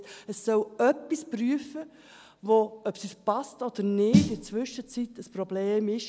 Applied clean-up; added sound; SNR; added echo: none; Snare drum; 1 dB; none.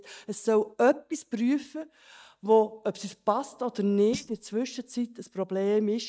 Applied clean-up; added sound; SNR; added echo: neural mask model DeepFilterNet 3.